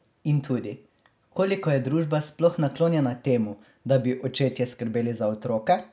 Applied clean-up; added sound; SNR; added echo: none; none; none; none.